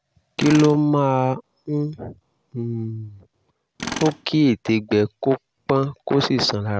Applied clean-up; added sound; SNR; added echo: none; Tools; 16 dB; none.